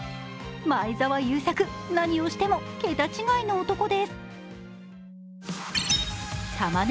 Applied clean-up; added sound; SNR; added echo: none; Organ; 17 dB; none.